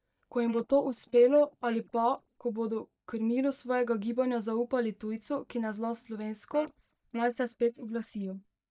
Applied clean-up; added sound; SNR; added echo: neural mask model DeepFilterNet 3.